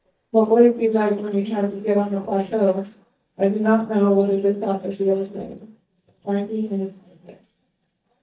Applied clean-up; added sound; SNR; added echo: neural mask model DeepFilterNet 3.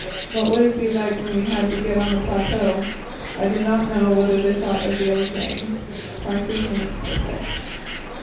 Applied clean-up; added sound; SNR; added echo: none; Bird; 7 dB; reverberation time 0.6 s.